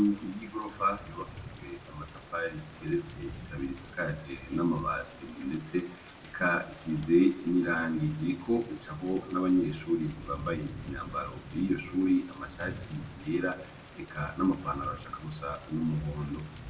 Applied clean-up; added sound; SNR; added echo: none; Thunder / Rain; 15 dB; reverberation time 1.0 s.